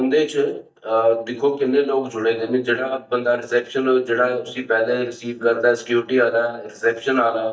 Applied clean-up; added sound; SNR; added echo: neural mask model DeepFilterNet 3.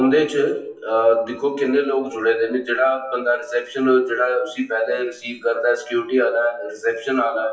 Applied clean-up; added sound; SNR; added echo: classical method WPE with log-MMSE.